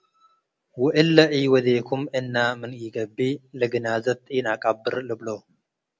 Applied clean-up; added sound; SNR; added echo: none; none; none; none.